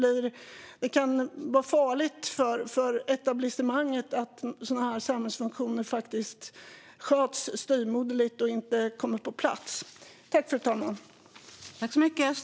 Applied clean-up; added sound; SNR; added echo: none; none; none; none.